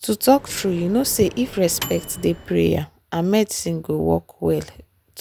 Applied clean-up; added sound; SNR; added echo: none; Microwave oven; 15 dB; none.